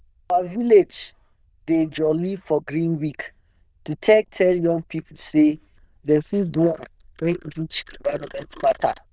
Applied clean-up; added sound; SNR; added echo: neural diffusion model UNIVERSE++.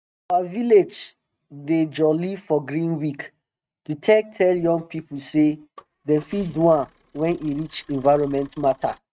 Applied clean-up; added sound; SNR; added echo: neural mask model RNNoise.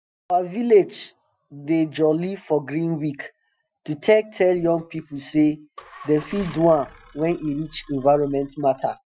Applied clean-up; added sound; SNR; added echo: classical method Wiener filter.